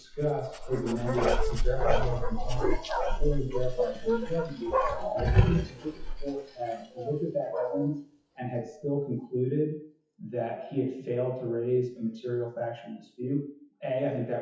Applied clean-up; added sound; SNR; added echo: classical method WPE with log-MMSE.